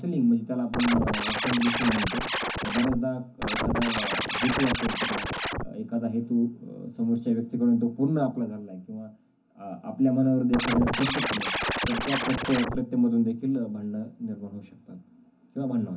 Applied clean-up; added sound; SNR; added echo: none; Scratching (performance technique); 1 dB; reverberation time 0.3 s.